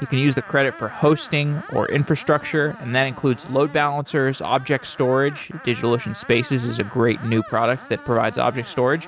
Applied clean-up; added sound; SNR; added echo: none; Screech; 19 dB; none.